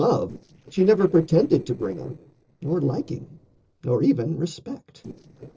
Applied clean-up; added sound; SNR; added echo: neural separator model SepFormer DNS4.